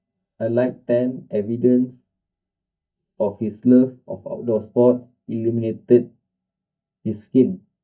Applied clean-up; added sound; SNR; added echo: neural mask model DeepFilterNet 3.